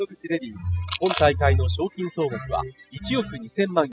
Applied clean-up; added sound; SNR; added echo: classical method spectral subtraction.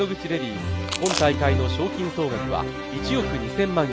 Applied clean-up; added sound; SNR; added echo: none; Chewing, mastication; 12 dB; none.